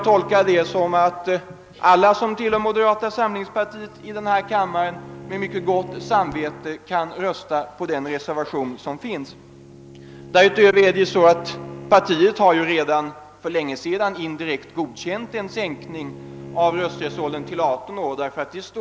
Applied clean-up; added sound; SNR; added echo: none; Bowed string instrument; 18 dB; none.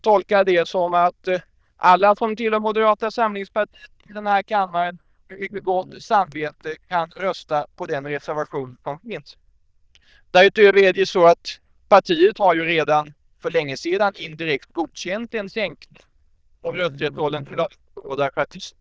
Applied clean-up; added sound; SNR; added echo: neural diffusion model UNIVERSE++.